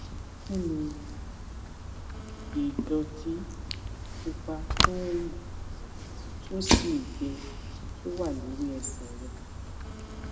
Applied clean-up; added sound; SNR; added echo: none; Fire; -2 dB; reverberation time 1.3 s.